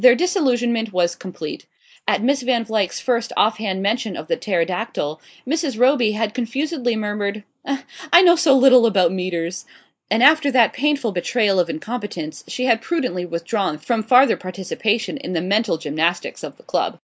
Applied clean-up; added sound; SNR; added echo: neural mask model Resemble Enhance denoiser.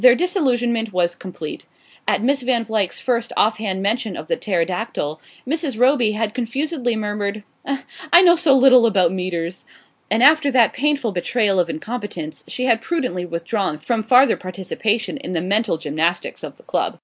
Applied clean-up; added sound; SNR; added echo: none; none; none; none.